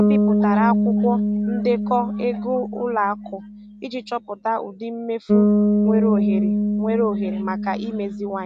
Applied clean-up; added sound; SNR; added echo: none; Bass guitar; -5 dB; none.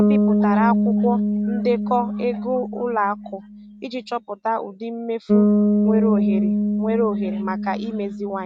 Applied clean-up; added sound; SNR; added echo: neural mask model RNNoise.